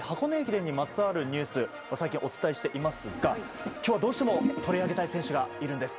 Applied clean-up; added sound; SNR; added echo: none; Toilet flush; 7 dB; none.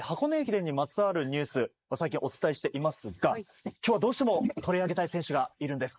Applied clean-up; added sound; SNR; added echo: neural mask model Resemble Enhance denoiser.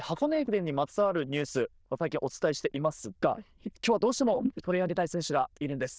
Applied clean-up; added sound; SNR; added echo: neural diffusion model UNIVERSE++.